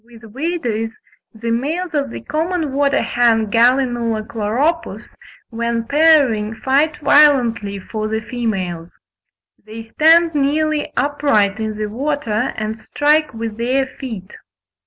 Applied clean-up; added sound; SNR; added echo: none; none; none; none.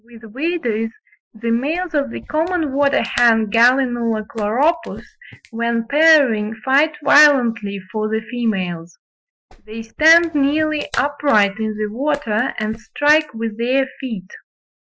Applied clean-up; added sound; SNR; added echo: classical method Wiener filter.